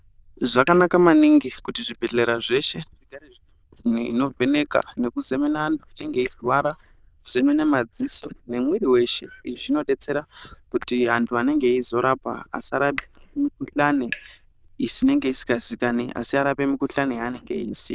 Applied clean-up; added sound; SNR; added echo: neural diffusion model UNIVERSE++.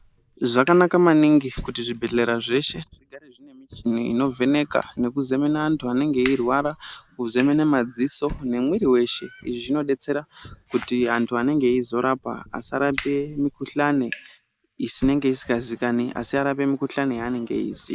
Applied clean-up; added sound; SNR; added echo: none; Fire; 18 dB; none.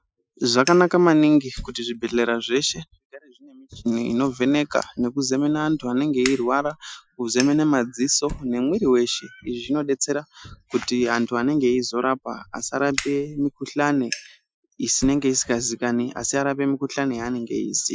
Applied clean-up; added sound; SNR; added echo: classical method Wiener filter.